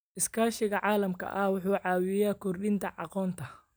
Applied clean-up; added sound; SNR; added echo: none; none; none; none.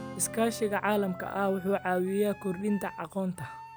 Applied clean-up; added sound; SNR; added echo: none; Strum + Wind instrument, woodwind instrument; 14 dB; none.